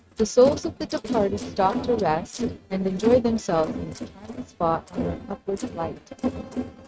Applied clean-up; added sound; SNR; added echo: neural mask model RNNoise.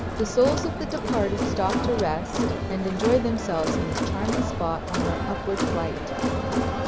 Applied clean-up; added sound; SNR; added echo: none; Crowd; -1 dB; none.